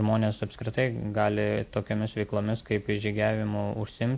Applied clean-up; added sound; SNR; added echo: none; none; none; none.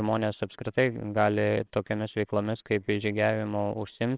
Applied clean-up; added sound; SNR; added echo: neural separator model SepFormer WHAMR!.